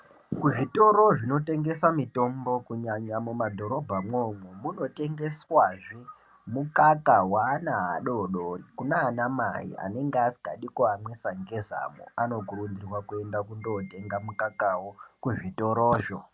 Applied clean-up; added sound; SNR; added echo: none; none; none; none.